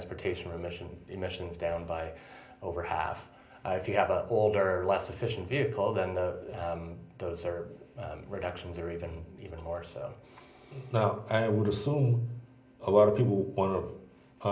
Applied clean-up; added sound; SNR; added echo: none; none; none; reverberation time 0.5 s.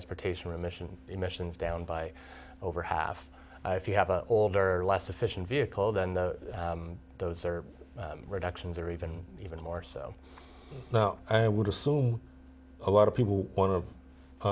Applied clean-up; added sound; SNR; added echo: none; none; none; none.